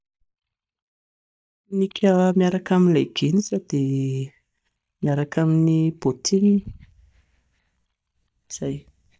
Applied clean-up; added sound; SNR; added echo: neural mask model DeepFilterNet 3.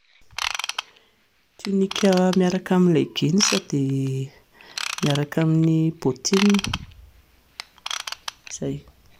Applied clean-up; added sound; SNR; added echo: none; Ratchet, pawl / Tools; 11 dB; none.